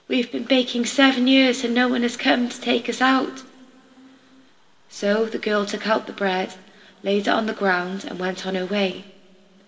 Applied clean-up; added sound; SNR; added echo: none; none; none; reverberation time 2.8 s.